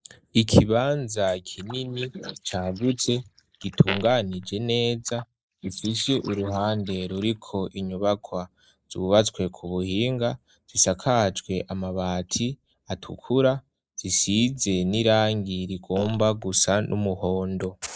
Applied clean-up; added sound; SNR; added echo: neural mask model Resemble Enhance denoiser.